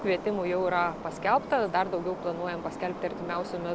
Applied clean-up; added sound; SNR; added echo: none; Subway, metro, underground; 10 dB; none.